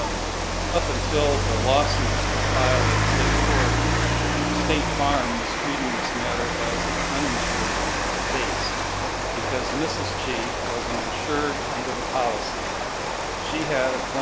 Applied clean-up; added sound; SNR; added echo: none; Rain; -5 dB; none.